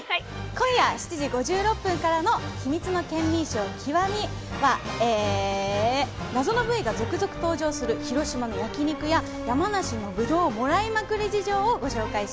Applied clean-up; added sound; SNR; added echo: none; none; none; none.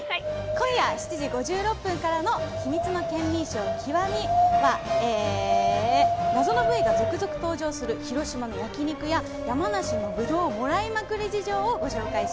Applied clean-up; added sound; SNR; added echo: none; Wind; 1 dB; none.